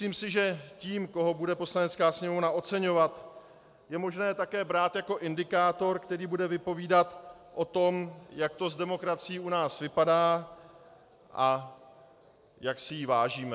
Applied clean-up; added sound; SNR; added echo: none; none; none; none.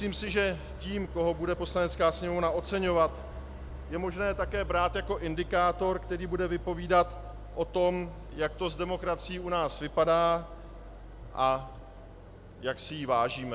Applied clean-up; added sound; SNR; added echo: none; Idling; 12 dB; none.